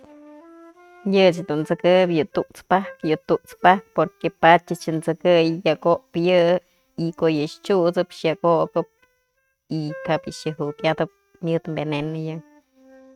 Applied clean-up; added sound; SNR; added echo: neural mask model RNNoise.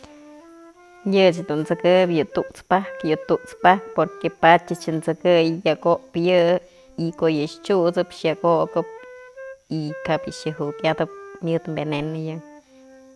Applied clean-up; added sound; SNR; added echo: none; Wind instrument, woodwind instrument; 19 dB; none.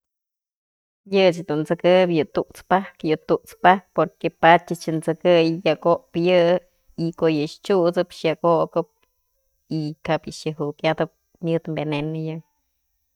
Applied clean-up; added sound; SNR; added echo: neural mask model DeepFilterNet 3.